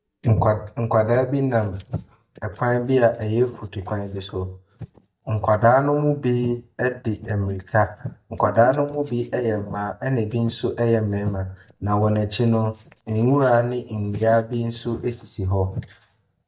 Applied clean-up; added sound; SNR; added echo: neural mask model DeepFilterNet 3.